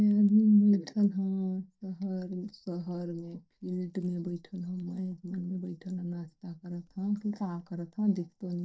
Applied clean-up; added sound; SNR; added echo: neural mask model DeepFilterNet 3.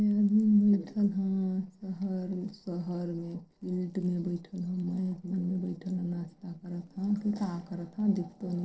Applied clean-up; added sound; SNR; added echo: neural separator model SepFormer DNS4.